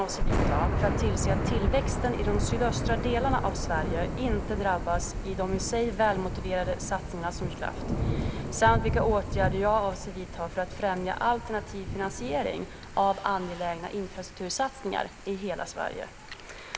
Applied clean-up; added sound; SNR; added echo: none; Thunder / Rain; 1 dB; none.